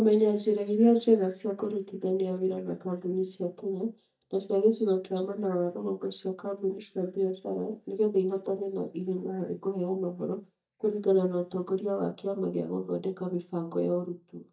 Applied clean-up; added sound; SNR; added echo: neural mask model DeepFilterNet 3.